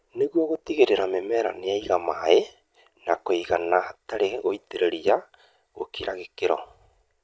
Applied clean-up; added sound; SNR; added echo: none; none; none; none.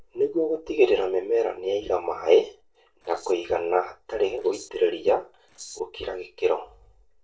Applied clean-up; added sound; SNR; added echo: neural separator model SepFormer DNS4.